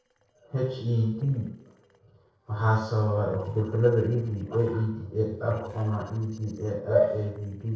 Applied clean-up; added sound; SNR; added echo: neural separator model SepFormer DNS4.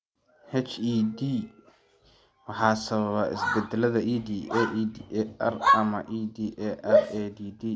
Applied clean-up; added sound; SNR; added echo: none; none; none; none.